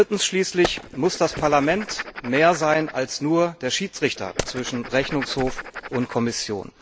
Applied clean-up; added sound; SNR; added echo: none; Wood + Writing; 12 dB; none.